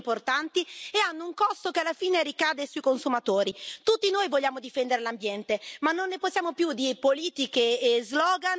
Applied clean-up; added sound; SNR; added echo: none; none; none; none.